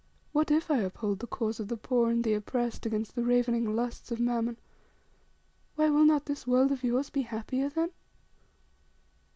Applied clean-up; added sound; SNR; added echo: none; none; none; none.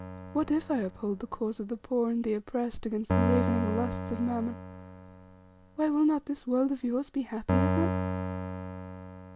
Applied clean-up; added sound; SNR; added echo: none; Keyboard (musical); 3 dB; none.